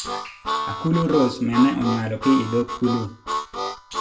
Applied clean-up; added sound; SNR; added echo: none; Harmonica; 6 dB; reverberation time 0.2 s.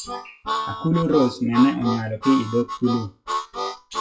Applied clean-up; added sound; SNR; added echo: classical method WPE with log-MMSE.